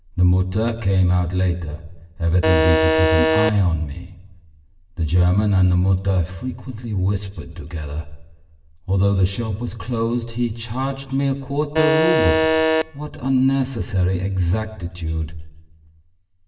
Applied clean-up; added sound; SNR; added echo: none; Alarm; -3 dB; reverberation time 0.9 s.